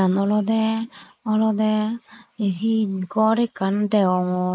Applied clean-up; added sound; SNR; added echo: neural mask model Resemble Enhance denoiser.